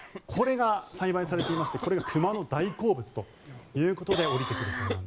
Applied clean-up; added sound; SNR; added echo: none; Cough; 8 dB; none.